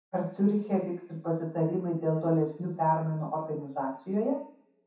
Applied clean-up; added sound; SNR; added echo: none; none; none; reverberation time 0.7 s.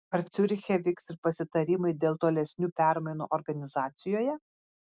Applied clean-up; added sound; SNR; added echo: none; none; none; none.